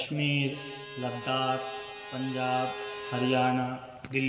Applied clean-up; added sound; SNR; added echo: none; Bowed string instrument; 10 dB; reverberation time 2.3 s.